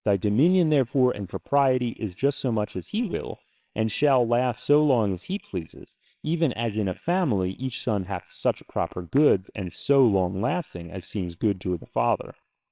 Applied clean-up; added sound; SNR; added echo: neural separator model SepFormer WHAMR!.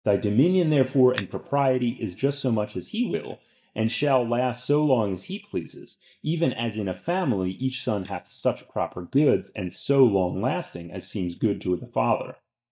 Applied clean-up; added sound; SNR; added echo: neural mask model DeepFilterNet 3.